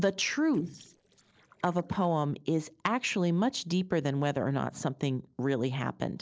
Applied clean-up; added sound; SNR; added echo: neural separator model SepFormer DNS4.